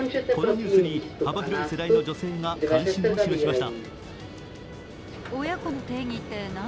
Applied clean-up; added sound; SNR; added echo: none; Subway, metro, underground; -5 dB; none.